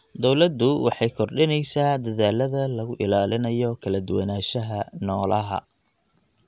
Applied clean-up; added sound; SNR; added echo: none; none; none; none.